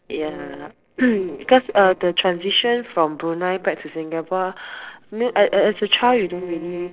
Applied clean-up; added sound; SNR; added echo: neural separator model SepFormer DNS4.